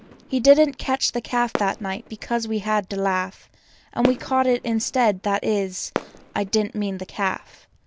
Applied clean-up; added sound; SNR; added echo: none; Fireworks; 13 dB; none.